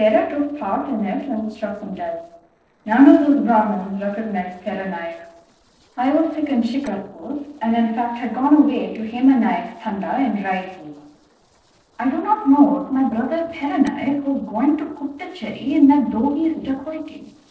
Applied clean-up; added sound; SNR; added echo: neural separator model SepFormer DNS4.